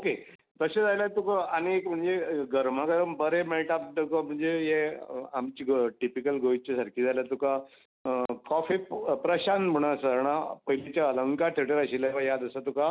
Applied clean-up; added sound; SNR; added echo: none; none; none; none.